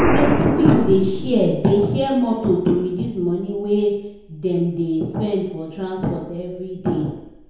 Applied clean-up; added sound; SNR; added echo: none; Explosion; 6 dB; reverberation time 1.0 s.